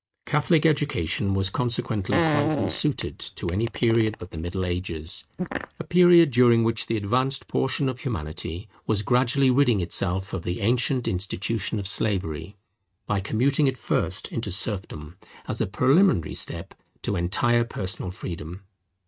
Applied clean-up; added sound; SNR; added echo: neural mask model RNNoise.